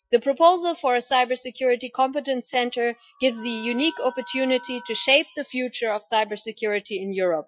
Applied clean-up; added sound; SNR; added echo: classical method Wiener filter.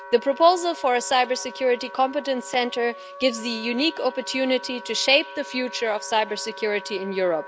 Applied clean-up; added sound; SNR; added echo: none; Wind instrument, woodwind instrument; 16 dB; none.